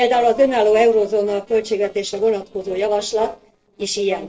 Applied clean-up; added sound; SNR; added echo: neural separator model SepFormer DNS4.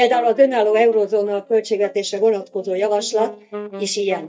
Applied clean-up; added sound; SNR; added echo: neural mask model DeepFilterNet 3.